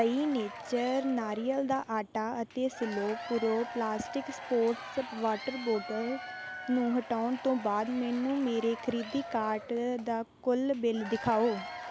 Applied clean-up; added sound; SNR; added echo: none; Applause / Crowd / Cheering; 12 dB; none.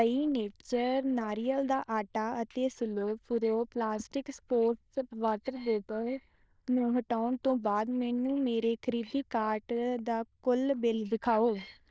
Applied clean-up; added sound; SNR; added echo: neural diffusion model UNIVERSE++.